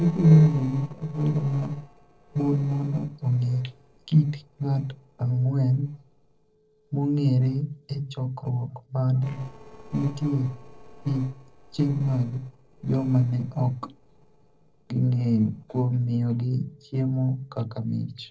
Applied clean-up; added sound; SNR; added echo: neural separator model SepFormer DNS4.